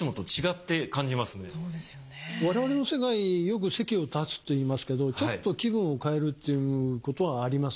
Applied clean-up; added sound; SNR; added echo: none; none; none; none.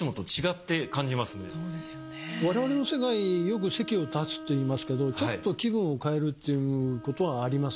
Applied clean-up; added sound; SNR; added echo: none; Bowed string instrument; 15 dB; none.